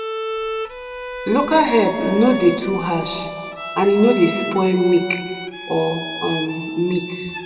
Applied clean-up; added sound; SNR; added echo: none; Bowed string instrument; 10 dB; reverberation time 1.7 s.